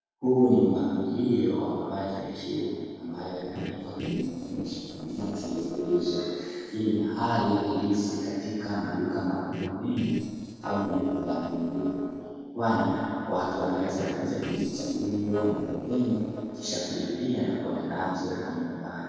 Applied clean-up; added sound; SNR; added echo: neural separator model SepFormer DNS4.